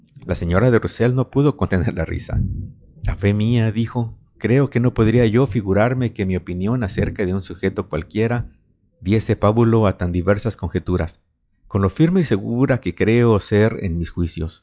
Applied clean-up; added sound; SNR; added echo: classical method log-MMSE.